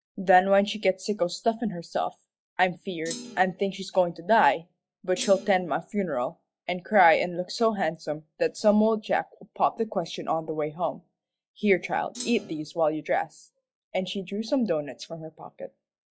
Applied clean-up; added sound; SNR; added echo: classical method log-MMSE.